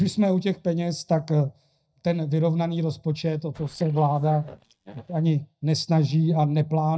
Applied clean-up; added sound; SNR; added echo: neural mask model DeepFilterNet 3.